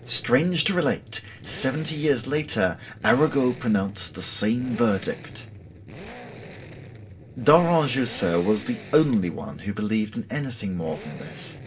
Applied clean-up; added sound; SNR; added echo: none; Accelerating, revving, vroom; 16 dB; reverberation time 0.2 s.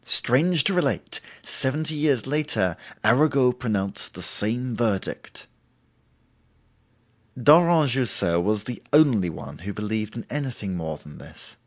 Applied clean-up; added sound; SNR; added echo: none; none; none; none.